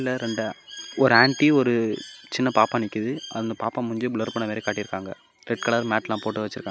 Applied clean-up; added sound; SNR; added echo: none; Bird; 20 dB; none.